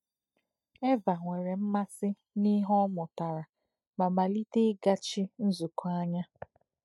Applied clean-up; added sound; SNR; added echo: neural mask model DeepFilterNet 3.